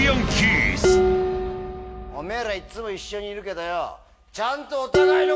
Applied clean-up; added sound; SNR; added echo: none; Dishes, pots, and pans; 0 dB; none.